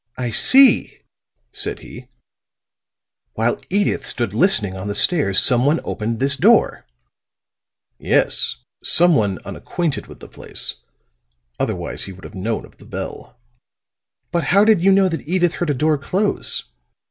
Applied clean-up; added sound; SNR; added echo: none; none; none; none.